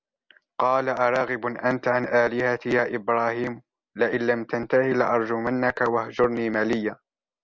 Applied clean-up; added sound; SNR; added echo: none; none; none; none.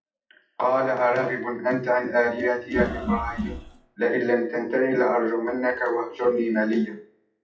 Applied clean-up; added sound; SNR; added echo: classical method WPE with log-MMSE.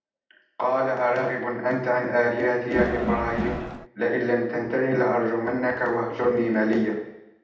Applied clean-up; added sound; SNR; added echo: none; Crowd; 4 dB; reverberation time 0.8 s.